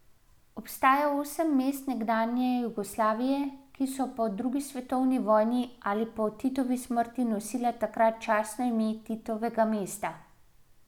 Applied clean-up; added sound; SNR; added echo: none; none; none; none.